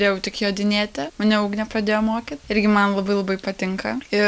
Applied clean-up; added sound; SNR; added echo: none; none; none; none.